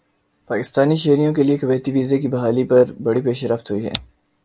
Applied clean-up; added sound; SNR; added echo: none; none; none; none.